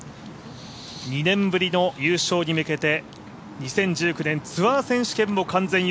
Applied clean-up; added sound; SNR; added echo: none; none; none; none.